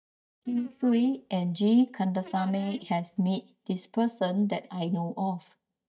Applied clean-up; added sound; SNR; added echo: neural mask model DeepFilterNet 3.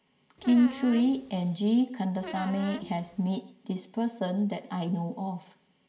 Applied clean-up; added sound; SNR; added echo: none; Squeak; 14 dB; reverberation time 0.7 s.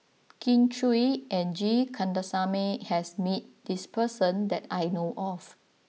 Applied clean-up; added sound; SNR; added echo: none; none; none; none.